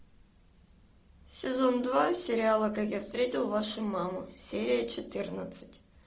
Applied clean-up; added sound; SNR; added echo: none; none; none; none.